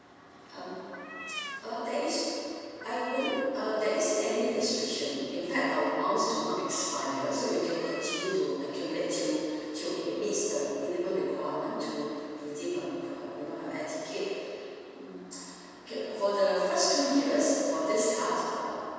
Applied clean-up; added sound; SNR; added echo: none; Cat; 10 dB; reverberation time 2.1 s.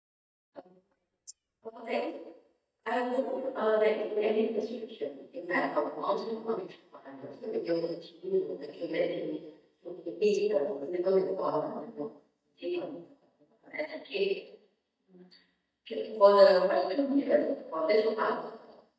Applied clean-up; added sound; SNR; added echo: neural mask model DeepFilterNet 3.